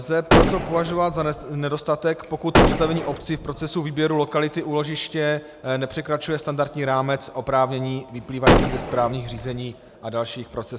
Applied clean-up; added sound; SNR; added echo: none; Gunshot, gunfire; -4 dB; none.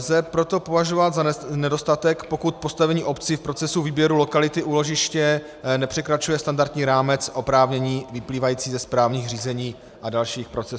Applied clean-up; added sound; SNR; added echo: none; none; none; none.